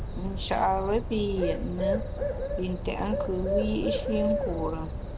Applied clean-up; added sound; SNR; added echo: none; Bird; 0 dB; none.